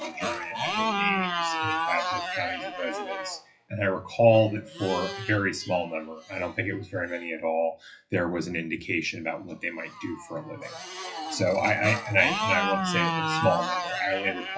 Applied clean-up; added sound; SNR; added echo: classical method WPE with log-MMSE.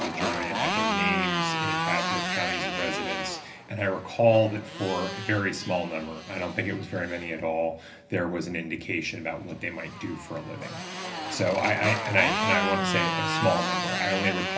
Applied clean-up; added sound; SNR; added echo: none; Motorcycle; 2 dB; reverberation time 0.3 s.